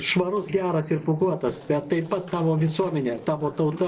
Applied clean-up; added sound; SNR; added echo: neural separator model SepFormer DNS4.